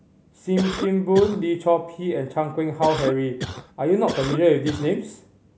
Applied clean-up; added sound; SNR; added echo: none; Cough; 9 dB; none.